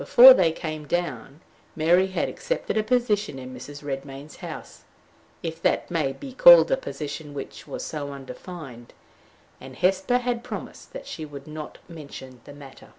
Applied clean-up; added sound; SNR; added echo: none; none; none; none.